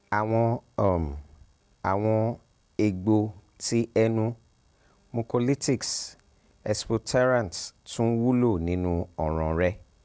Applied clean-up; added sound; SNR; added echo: none; none; none; none.